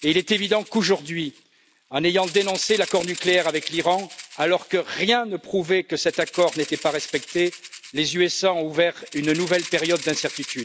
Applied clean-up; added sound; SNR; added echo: none; Rattle (instrument); 15 dB; none.